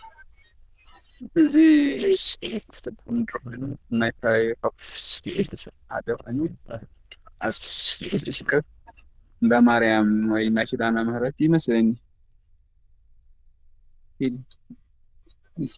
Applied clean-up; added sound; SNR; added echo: neural diffusion model UNIVERSE++.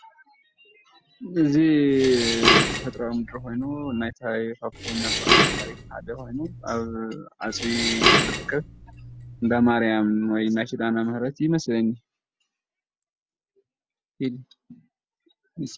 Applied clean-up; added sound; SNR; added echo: none; Dishes, pots, and pans; -1 dB; none.